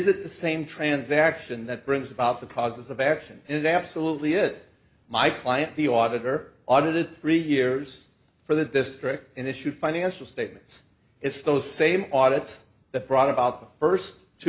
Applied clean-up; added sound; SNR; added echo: none; none; none; none.